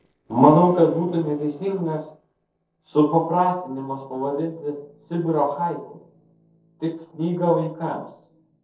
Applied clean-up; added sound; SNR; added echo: neural separator model SepFormer DNS4.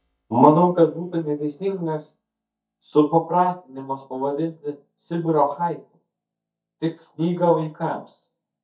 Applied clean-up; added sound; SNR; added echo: neural mask model DeepFilterNet 3.